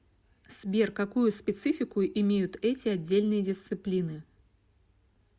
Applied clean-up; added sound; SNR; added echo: none; none; none; none.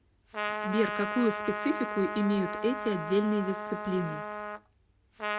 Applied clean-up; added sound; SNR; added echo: none; Trumpet; 5 dB; none.